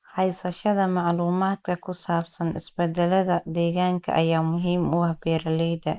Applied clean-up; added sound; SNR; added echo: neural mask model Resemble Enhance denoiser.